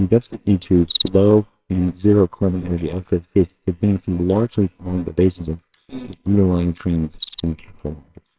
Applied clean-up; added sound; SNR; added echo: neural separator model SepFormer WHAMR!.